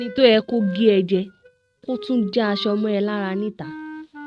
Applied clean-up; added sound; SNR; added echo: neural mask model RNNoise.